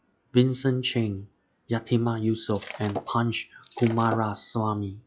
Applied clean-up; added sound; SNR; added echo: classical method log-MMSE.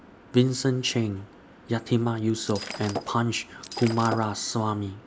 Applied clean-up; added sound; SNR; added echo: none; Shatter; 11 dB; none.